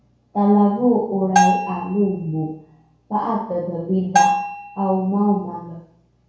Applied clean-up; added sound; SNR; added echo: none; Bell; 2 dB; reverberation time 0.6 s.